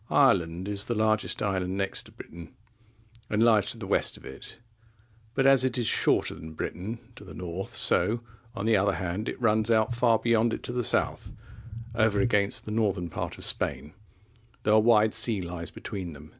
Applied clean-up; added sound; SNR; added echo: none; none; none; none.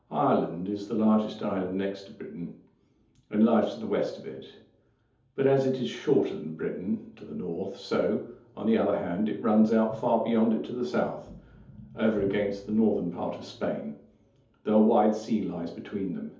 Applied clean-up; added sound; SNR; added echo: none; none; none; reverberation time 0.6 s.